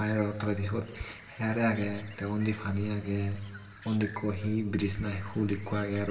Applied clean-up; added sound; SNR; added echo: none; Bird; 17 dB; reverberation time 1.0 s.